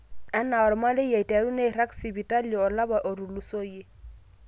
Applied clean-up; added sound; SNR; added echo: none; none; none; none.